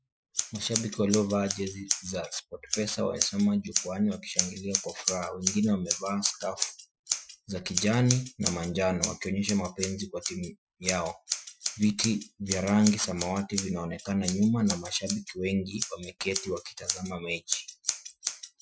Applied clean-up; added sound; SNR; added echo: classical method Wiener filter.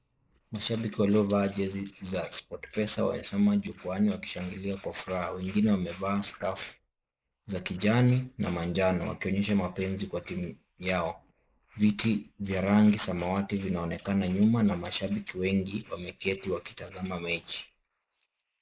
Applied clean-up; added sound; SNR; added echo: neural mask model Resemble Enhance denoiser.